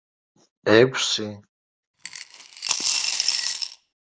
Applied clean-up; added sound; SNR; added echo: none; Coin (dropping) / Glass; 1 dB; none.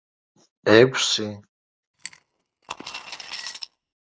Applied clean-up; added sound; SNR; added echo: neural mask model RNNoise.